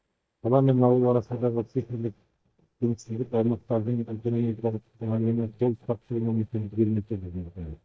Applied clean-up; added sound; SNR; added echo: neural mask model DeepFilterNet 3.